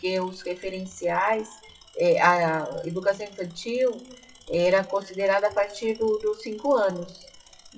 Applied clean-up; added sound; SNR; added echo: classical method WPE with log-MMSE.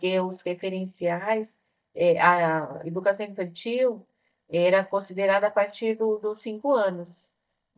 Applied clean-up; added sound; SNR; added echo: neural mask model DeepFilterNet 3.